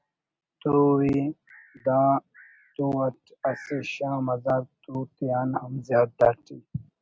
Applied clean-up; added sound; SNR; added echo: none; none; none; none.